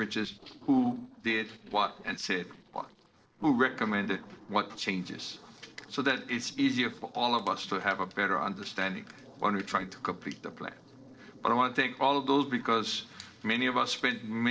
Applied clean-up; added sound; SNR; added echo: neural separator model SepFormer DNS4.